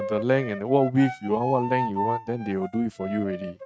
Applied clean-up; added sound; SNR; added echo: neural mask model RNNoise.